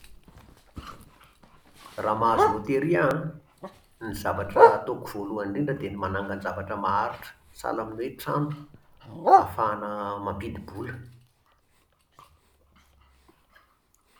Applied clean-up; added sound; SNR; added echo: none; Bark; -1 dB; none.